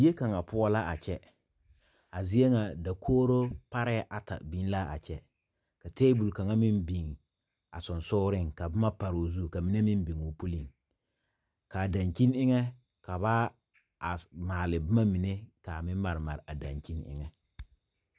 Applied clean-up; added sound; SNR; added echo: none; none; none; none.